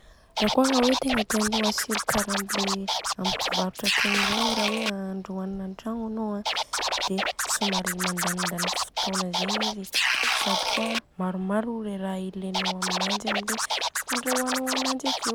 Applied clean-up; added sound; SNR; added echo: none; Scratching (performance technique); -1 dB; none.